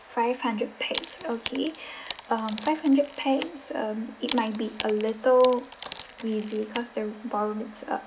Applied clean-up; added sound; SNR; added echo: none; Wood; 13 dB; none.